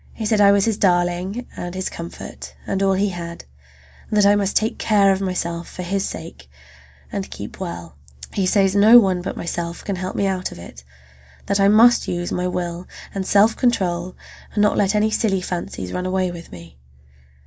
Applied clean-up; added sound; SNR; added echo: none; none; none; none.